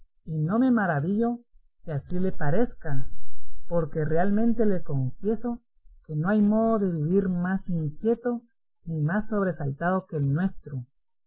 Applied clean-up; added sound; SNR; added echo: none; none; none; none.